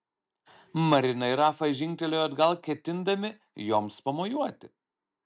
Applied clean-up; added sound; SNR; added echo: none; none; none; none.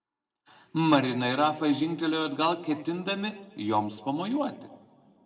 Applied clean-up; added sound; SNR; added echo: none; none; none; reverberation time 1.5 s.